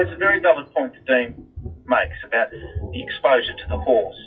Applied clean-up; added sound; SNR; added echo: classical method WPE with log-MMSE.